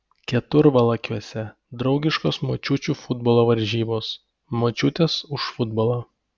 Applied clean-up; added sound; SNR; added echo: none; none; none; none.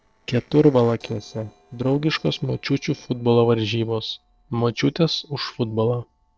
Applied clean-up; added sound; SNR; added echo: neural separator model SepFormer DNS4.